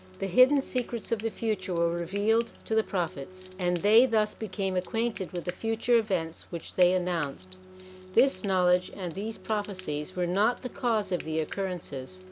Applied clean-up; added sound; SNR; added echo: none; Frying (food) + Organ; 19 dB; none.